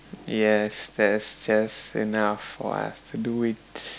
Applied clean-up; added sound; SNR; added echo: none; none; none; none.